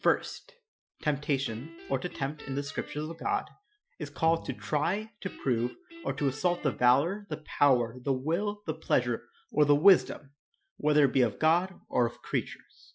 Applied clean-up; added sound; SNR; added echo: classical method Wiener filter.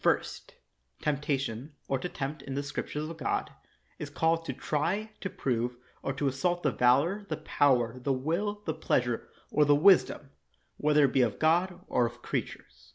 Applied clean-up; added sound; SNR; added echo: none; none; none; none.